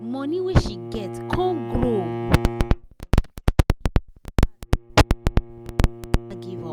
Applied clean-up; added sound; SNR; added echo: none; Bowed string instrument; 12 dB; none.